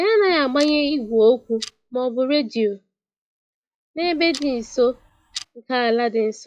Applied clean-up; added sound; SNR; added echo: classical method log-MMSE.